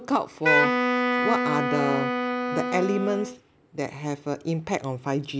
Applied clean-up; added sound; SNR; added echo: none; Wind instrument, woodwind instrument; -2 dB; none.